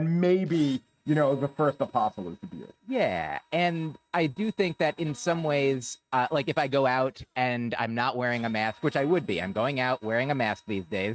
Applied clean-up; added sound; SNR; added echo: neural mask model RNNoise.